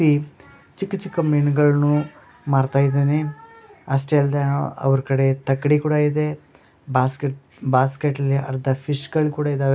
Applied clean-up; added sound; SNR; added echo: none; none; none; none.